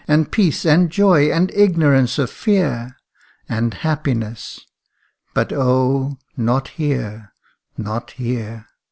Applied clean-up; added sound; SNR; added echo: none; none; none; none.